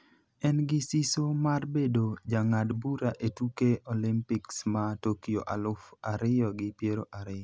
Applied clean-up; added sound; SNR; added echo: none; none; none; none.